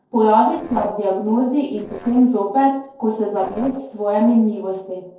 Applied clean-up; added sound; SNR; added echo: neural separator model SepFormer DNS4.